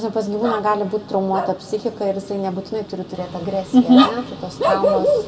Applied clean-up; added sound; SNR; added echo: none; none; none; reverberation time 1.4 s.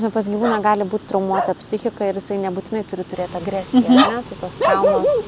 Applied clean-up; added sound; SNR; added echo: none; none; none; none.